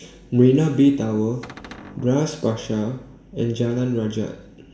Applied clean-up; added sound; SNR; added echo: none; Cupboard open or close; 18 dB; reverberation time 0.7 s.